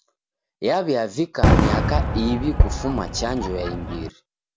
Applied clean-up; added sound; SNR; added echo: none; Fireworks; -3 dB; none.